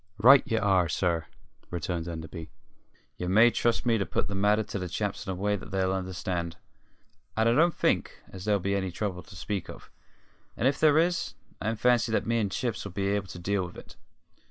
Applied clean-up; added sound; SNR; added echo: none; none; none; none.